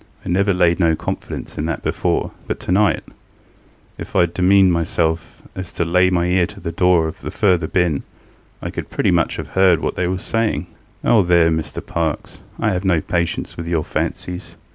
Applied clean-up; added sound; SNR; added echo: none; none; none; none.